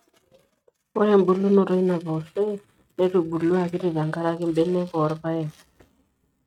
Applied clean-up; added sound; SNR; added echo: neural mask model RNNoise.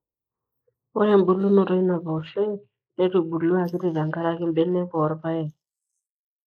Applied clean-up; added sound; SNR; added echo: neural mask model Resemble Enhance denoiser.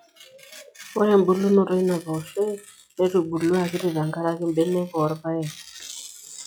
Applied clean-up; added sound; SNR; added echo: classical method log-MMSE.